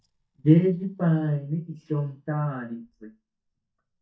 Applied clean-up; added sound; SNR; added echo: neural mask model DeepFilterNet 3.